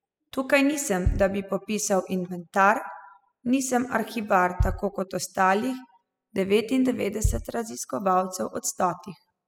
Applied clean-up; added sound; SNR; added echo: classical method spectral subtraction.